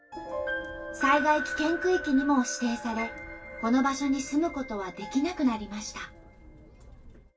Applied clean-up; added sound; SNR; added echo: none; Keyboard (musical); 19 dB; reverberation time 0.2 s.